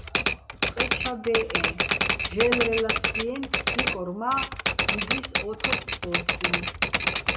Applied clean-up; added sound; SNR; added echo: none; Typewriter; -4 dB; none.